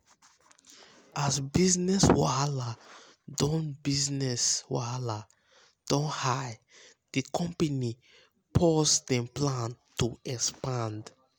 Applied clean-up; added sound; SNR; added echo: none; none; none; none.